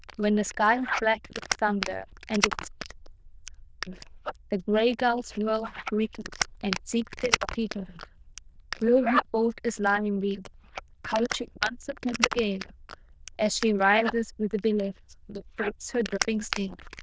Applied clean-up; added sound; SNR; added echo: neural diffusion model UNIVERSE++.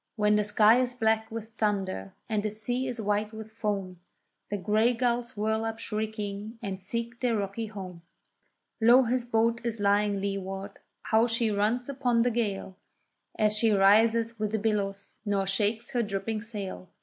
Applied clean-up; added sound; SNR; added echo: none; none; none; none.